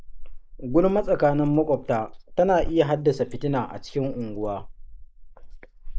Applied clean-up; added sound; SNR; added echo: neural mask model Resemble Enhance denoiser.